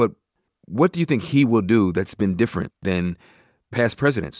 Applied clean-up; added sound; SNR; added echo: none; none; none; none.